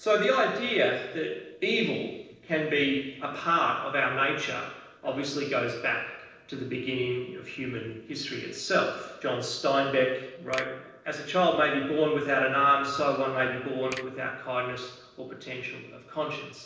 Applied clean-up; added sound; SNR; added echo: neural separator model SepFormer DNS4.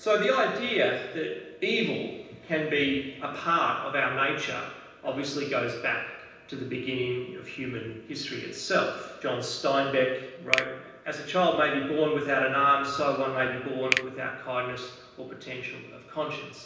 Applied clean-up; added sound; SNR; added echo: none; Finger snapping; 7 dB; reverberation time 0.9 s.